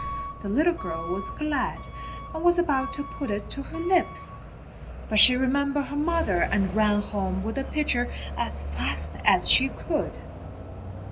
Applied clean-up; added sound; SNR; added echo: none; Alarm / Truck; 9 dB; none.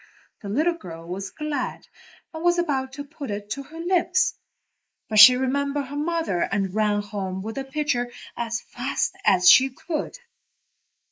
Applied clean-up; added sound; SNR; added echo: neural mask model Resemble Enhance denoiser.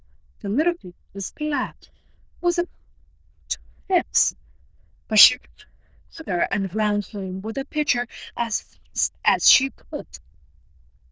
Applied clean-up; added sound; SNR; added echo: neural diffusion model UNIVERSE++.